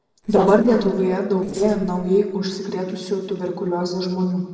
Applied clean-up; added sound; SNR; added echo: neural separator model SepFormer DNS4.